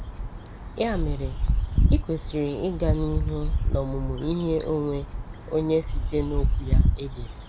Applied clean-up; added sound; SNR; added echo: none; Bird; -4 dB; none.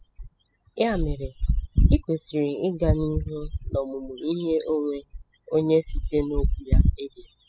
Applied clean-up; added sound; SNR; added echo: classical method spectral subtraction.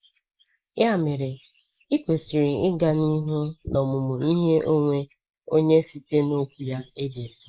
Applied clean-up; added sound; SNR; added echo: neural mask model Resemble Enhance denoiser.